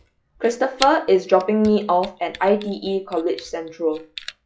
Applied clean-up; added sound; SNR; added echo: classical method log-MMSE.